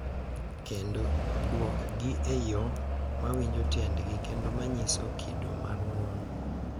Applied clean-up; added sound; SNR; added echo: none; Alarm / Truck; -4 dB; none.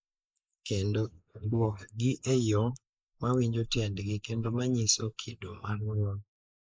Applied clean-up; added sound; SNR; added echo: neural mask model Resemble Enhance denoiser.